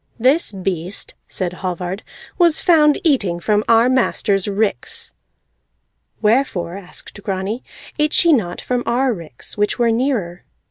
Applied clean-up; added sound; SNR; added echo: none; none; none; none.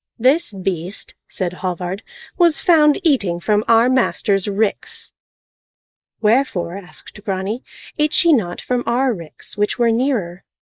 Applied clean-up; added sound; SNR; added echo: neural mask model Resemble Enhance denoiser.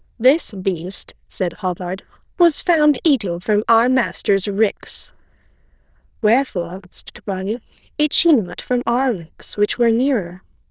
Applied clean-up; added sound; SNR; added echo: neural diffusion model UNIVERSE++.